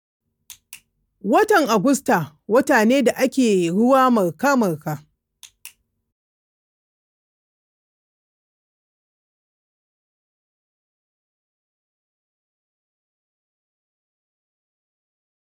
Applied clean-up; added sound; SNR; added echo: none; none; none; none.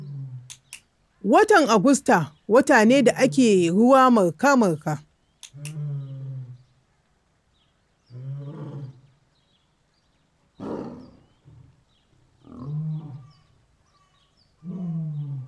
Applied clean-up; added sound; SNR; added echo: none; Wild animals; 14 dB; none.